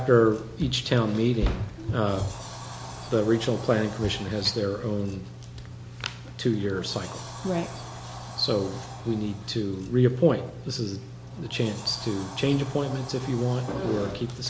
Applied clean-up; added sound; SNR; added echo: none; Sliding door; 18 dB; none.